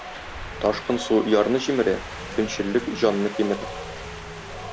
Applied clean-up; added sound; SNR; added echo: none; Wind; 10 dB; none.